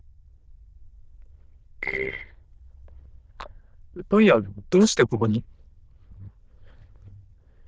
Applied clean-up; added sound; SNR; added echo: neural diffusion model UNIVERSE++.